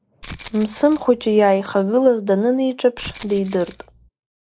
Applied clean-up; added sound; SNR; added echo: neural mask model Resemble Enhance denoiser.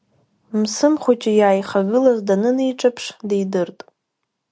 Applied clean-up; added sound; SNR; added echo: none; none; none; none.